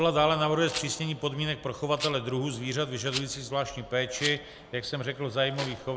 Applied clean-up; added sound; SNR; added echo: none; Rattle; 13 dB; none.